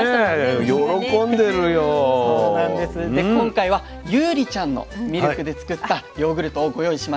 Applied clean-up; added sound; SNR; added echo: none; none; none; none.